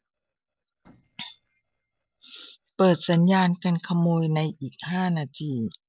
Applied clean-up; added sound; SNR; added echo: neural separator model SepFormer DNS4.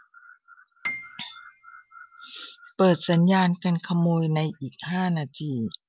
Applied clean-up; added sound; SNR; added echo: none; Piano; 14 dB; none.